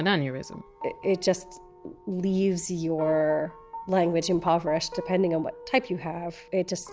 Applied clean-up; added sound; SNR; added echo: none; none; none; none.